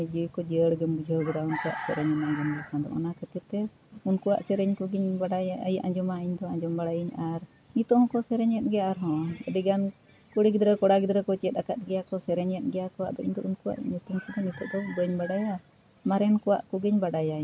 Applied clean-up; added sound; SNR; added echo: none; none; none; none.